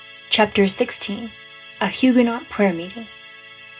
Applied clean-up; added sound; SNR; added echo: none; Musical instrument; 20 dB; reverberation time 0.2 s.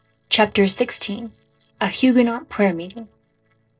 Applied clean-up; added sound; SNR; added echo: neural separator model SepFormer DNS4.